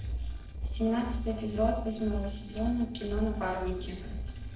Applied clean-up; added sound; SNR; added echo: neural separator model SepFormer DNS4.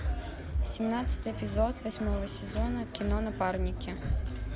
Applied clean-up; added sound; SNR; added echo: none; none; none; none.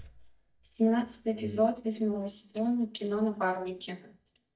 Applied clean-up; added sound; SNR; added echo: neural mask model DeepFilterNet 3.